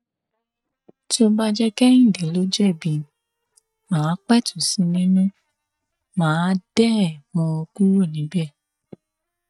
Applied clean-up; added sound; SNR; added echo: neural mask model DeepFilterNet 3.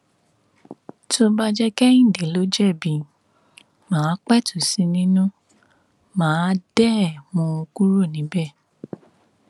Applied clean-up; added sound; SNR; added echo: none; none; none; none.